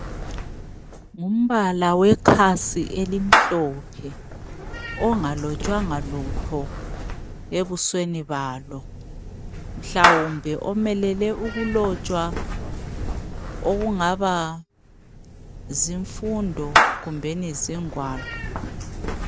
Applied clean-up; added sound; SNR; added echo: none; Meow / Clapping; 3 dB; none.